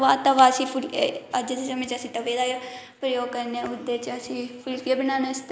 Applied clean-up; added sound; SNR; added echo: none; none; none; none.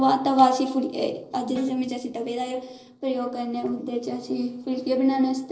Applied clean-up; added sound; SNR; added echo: neural separator model SepFormer DNS4.